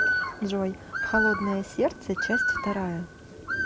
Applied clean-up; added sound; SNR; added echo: none; Bird; -1 dB; none.